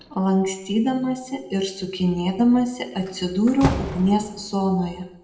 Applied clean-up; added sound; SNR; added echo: none; Slam; 12 dB; reverberation time 0.7 s.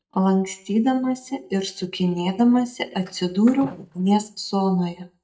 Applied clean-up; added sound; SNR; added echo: neural mask model DeepFilterNet 3.